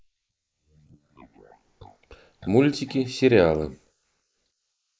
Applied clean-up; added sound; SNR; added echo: neural mask model Resemble Enhance denoiser.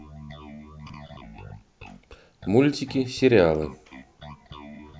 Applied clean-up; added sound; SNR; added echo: none; Bass guitar; 17 dB; none.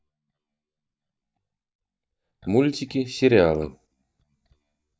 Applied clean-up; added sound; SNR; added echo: neural mask model DeepFilterNet 3.